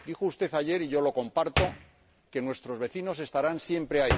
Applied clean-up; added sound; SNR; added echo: none; Hands; 7 dB; none.